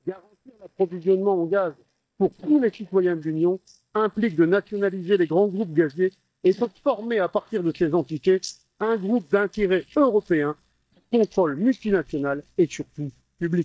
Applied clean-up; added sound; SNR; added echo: neural mask model DeepFilterNet 3.